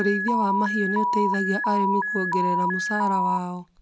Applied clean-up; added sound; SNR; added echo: none; Alarm; -1 dB; none.